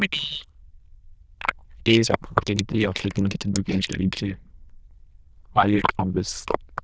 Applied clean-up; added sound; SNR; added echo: neural diffusion model UNIVERSE++.